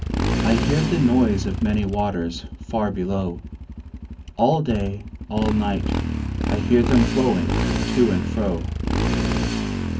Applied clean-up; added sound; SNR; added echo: none; Motorcycle; 1 dB; reverberation time 0.3 s.